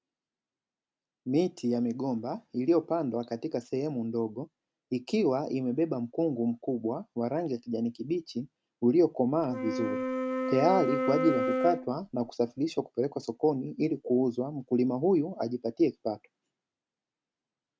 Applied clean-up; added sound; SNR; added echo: none; Wind instrument, woodwind instrument; 1 dB; none.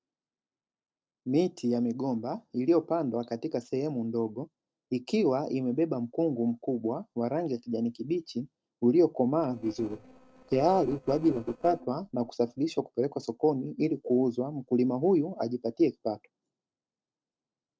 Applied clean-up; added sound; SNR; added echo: neural separator model SepFormer DNS4.